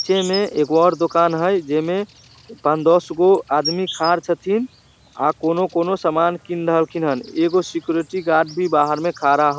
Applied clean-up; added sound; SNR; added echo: none; Insect; 18 dB; none.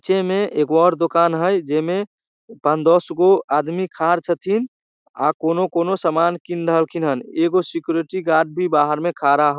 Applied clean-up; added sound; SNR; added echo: none; none; none; none.